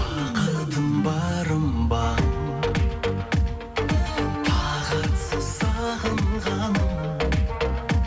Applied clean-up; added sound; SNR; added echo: none; Wind instrument, woodwind instrument; 17 dB; reverberation time 1.0 s.